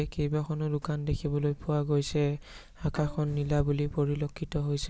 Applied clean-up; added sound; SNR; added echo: none; Bowed string instrument; 19 dB; none.